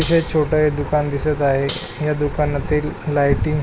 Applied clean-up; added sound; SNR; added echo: none; Cutlery, silverware; 19 dB; none.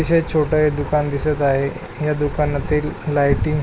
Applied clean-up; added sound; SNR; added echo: none; none; none; none.